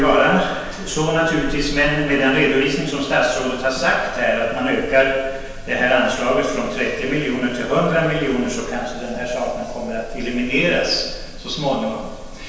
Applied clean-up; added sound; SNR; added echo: none; Alarm; 13 dB; reverberation time 1.2 s.